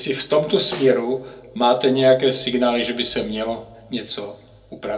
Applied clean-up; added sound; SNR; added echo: none; Snare drum; 16 dB; reverberation time 0.2 s.